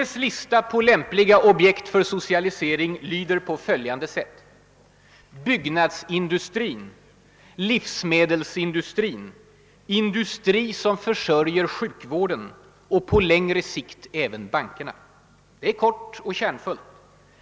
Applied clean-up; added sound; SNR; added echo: none; none; none; none.